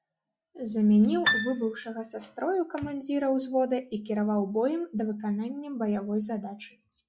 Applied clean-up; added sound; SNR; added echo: classical method log-MMSE.